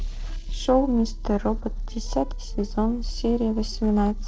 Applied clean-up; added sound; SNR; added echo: neural separator model SepFormer DNS4.